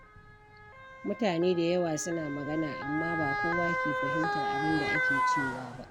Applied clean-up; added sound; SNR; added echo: none; Motor vehicle (road) / Siren; 0 dB; none.